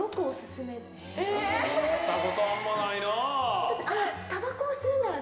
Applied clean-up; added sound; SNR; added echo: none; none; none; reverberation time 2.0 s.